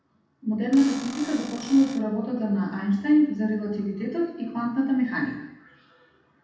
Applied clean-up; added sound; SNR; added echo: none; Cupboard open or close / Door; 15 dB; reverberation time 0.8 s.